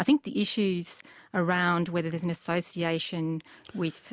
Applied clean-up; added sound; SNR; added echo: none; none; none; none.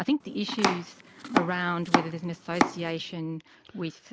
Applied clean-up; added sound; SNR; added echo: none; Domestic sounds, home sounds; -2 dB; none.